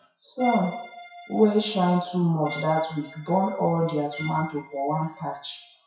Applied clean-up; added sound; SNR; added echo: classical method WPE with log-MMSE.